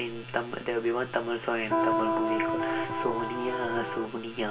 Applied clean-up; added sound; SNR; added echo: none; Electric guitar; -2 dB; reverberation time 0.2 s.